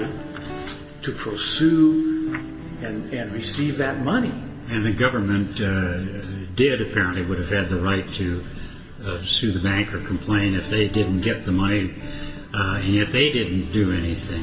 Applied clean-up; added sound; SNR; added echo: none; Guitar; 17 dB; reverberation time 1.6 s.